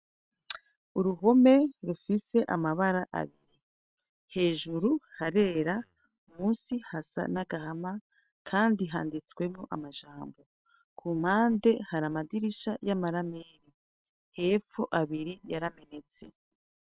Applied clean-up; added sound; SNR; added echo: neural separator model SepFormer WHAM!.